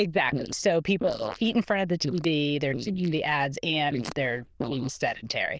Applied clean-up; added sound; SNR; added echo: neural diffusion model UNIVERSE++.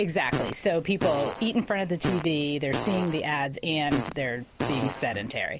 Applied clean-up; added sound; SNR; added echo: none; Fart; 6 dB; none.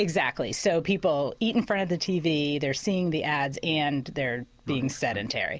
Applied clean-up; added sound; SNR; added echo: none; none; none; none.